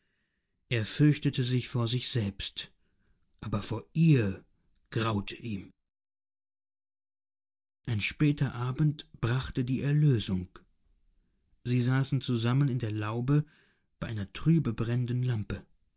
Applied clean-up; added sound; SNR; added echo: none; none; none; none.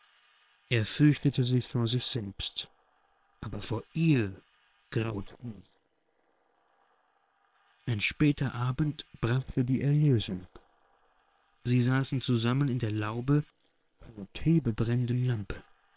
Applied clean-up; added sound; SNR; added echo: neural separator model SepFormer WHAM!.